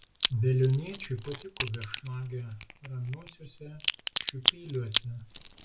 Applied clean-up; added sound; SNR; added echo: none; Crack; 2 dB; reverberation time 0.2 s.